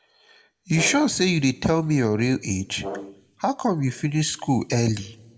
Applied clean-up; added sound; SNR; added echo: none; Brass instrument; 15 dB; reverberation time 0.3 s.